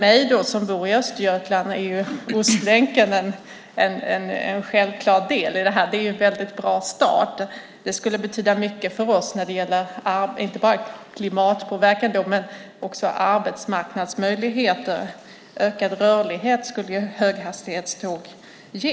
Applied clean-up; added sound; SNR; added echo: none; none; none; none.